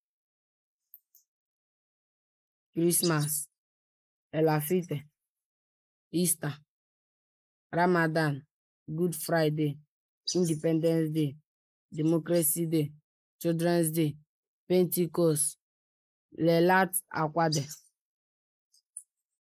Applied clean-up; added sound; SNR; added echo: neural mask model Resemble Enhance denoiser.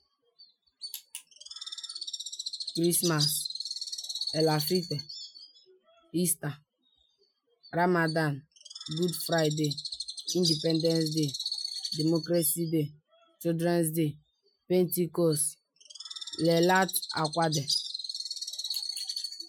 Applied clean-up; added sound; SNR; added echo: classical method Wiener filter.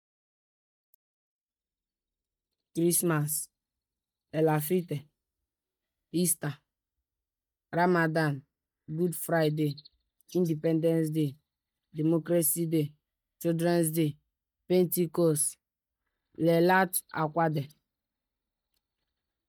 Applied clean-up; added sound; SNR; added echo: neural mask model DeepFilterNet 3.